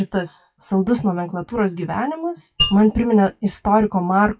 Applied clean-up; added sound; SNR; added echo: classical method WPE with log-MMSE.